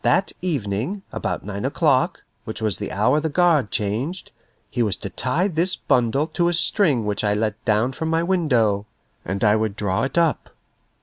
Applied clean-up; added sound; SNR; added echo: none; none; none; none.